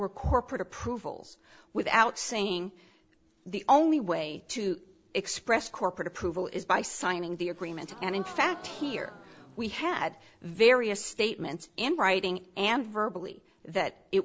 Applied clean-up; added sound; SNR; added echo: none; Gasp; 17 dB; none.